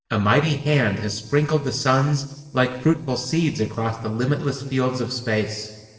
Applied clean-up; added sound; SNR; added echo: neural separator model SepFormer DNS4.